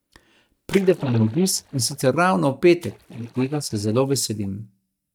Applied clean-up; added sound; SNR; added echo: neural mask model DeepFilterNet 3.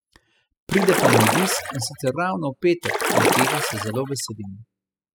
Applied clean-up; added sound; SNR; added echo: classical method spectral subtraction.